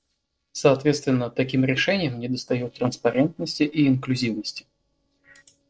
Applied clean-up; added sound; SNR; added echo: neural separator model SepFormer DNS4.